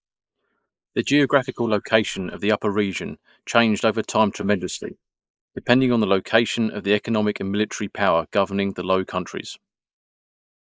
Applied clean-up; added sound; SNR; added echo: neural mask model Resemble Enhance denoiser.